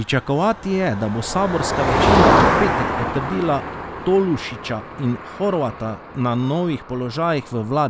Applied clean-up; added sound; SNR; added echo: none; Motor vehicle (road); 1 dB; none.